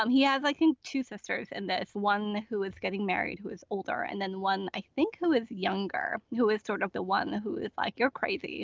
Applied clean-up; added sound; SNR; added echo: none; none; none; none.